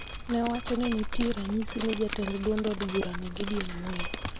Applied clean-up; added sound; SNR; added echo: none; Drip; 2 dB; none.